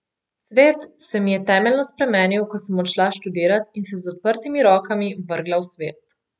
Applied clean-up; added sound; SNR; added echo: none; none; none; none.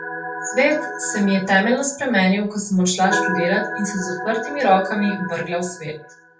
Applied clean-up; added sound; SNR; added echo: none; Organ; 8 dB; reverberation time 0.3 s.